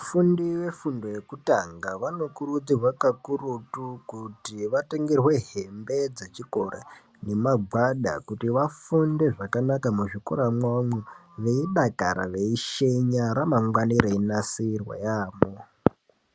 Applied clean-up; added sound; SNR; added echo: none; none; none; none.